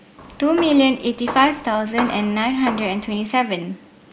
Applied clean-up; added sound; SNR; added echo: none; Hammer; 11 dB; none.